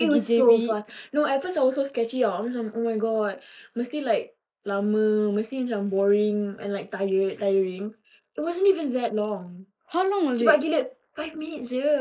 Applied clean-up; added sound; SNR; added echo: neural mask model Resemble Enhance denoiser.